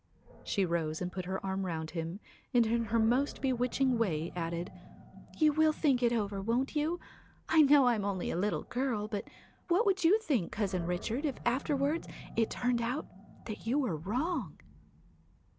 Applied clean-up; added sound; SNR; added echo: none; Animal; 18 dB; none.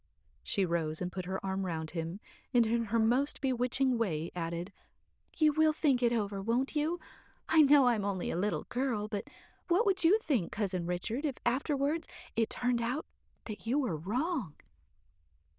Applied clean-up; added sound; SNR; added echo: neural diffusion model UNIVERSE++.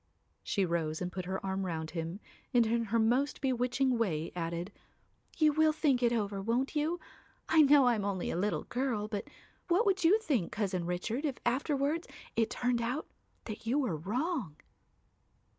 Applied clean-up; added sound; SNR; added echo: none; none; none; none.